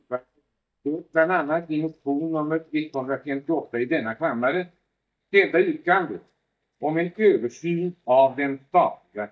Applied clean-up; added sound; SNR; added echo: neural mask model DeepFilterNet 3.